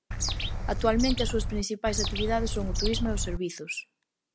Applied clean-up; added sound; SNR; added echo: none; Bird; -1 dB; none.